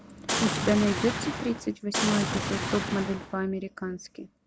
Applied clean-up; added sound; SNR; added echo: none; Boom; 2 dB; none.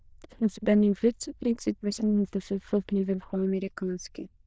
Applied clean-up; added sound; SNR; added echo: neural diffusion model UNIVERSE++.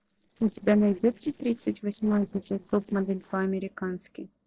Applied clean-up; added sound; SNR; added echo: neural separator model SepFormer DNS4.